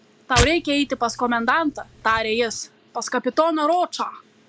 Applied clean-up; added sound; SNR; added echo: none; Tearing; 7 dB; none.